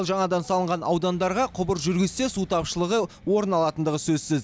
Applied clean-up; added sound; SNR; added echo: none; none; none; none.